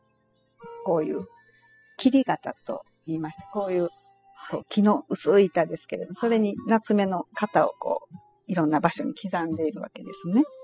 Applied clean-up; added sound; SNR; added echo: classical method spectral subtraction.